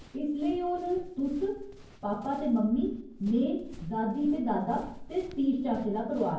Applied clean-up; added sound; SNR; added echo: none; Run; 17 dB; reverberation time 0.9 s.